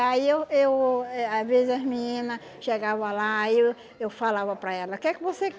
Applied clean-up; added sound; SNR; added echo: none; none; none; none.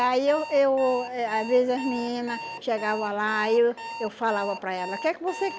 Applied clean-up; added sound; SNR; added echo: none; Alarm; 13 dB; none.